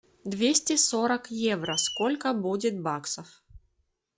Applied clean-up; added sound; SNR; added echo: classical method log-MMSE.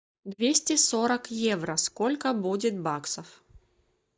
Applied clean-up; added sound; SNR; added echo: neural mask model DeepFilterNet 3.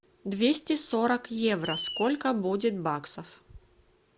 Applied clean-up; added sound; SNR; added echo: none; Screech; 16 dB; none.